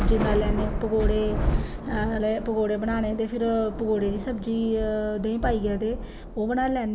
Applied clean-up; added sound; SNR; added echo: none; Thunder / Rain; 3 dB; none.